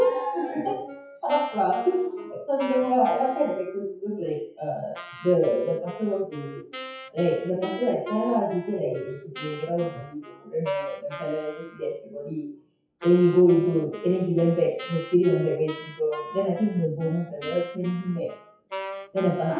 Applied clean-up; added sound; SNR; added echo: classical method WPE with log-MMSE.